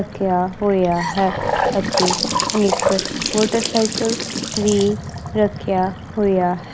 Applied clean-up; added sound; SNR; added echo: none; Trickle, dribble / Bathtub (filling or washing) / Sink (filling or washing) / Gurgling; 4 dB; none.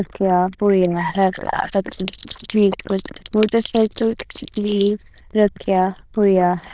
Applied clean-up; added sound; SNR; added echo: neural diffusion model UNIVERSE++.